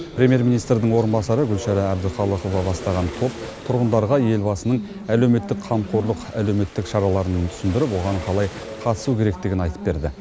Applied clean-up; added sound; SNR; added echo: none; Waves, surf; 19 dB; none.